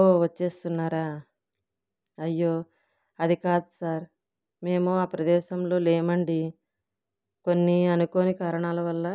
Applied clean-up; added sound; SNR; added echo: none; none; none; none.